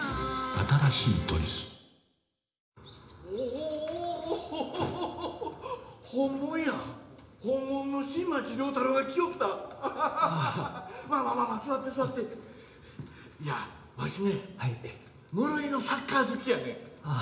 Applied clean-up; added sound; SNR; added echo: none; none; none; reverberation time 0.8 s.